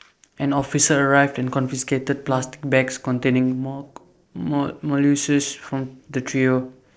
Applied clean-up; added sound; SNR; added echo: neural separator model SepFormer DNS4.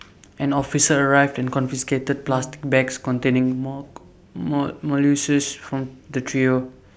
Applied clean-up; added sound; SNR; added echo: none; Piano; 16 dB; none.